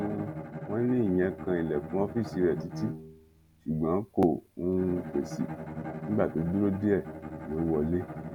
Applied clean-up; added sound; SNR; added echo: none; Bowed string instrument; 10 dB; none.